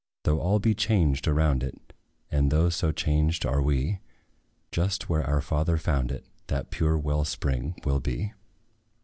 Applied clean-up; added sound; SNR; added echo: none; none; none; none.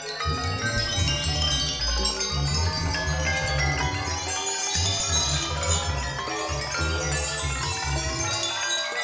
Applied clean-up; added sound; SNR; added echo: none; Chime; -3 dB; reverberation time 1.1 s.